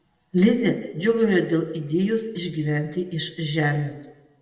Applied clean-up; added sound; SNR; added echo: none; none; none; reverberation time 0.8 s.